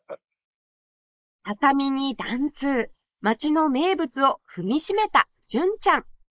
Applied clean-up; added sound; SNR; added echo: neural mask model Resemble Enhance denoiser.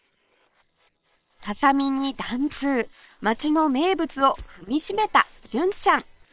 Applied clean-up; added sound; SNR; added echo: neural separator model SepFormer WHAM!.